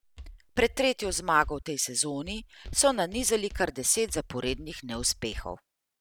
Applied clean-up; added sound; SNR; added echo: none; Walk, footsteps; 14 dB; none.